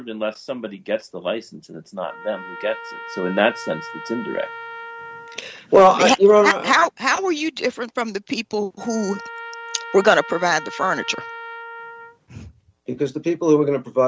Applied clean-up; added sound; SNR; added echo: none; Trumpet; 17 dB; none.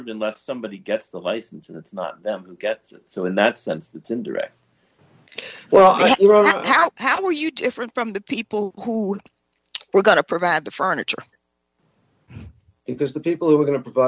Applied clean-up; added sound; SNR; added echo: none; none; none; none.